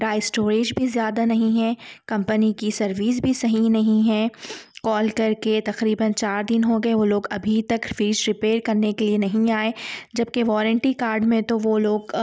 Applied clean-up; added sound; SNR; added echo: none; none; none; none.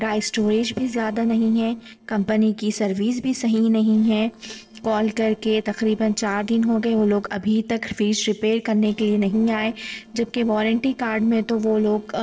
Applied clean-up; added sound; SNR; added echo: neural separator model SepFormer DNS4.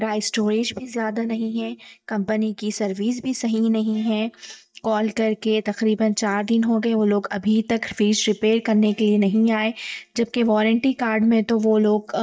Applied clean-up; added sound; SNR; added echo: neural mask model DeepFilterNet 3.